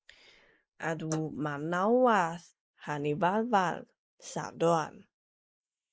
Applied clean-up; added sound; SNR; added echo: neural mask model Resemble Enhance denoiser.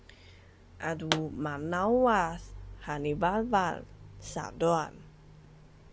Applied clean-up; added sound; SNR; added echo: none; Explosion; 5 dB; none.